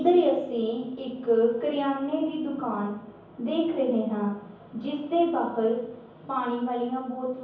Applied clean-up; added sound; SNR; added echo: none; none; none; reverberation time 0.9 s.